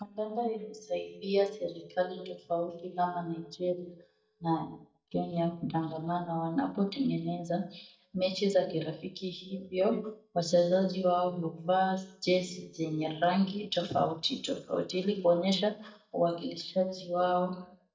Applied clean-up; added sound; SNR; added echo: neural mask model DeepFilterNet 3.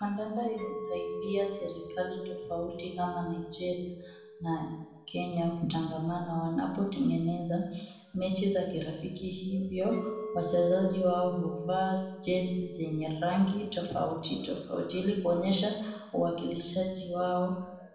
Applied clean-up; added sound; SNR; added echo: none; Chink, clink; 14 dB; reverberation time 0.8 s.